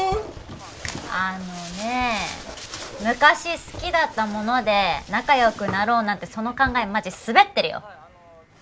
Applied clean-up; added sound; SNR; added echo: none; none; none; none.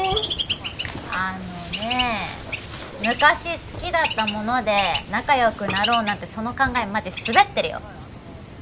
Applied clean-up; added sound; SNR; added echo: none; Bird; 8 dB; none.